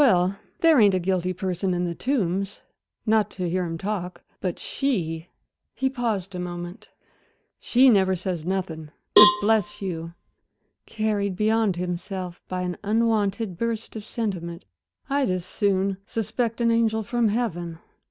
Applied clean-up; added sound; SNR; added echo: none; Cowbell; 1 dB; none.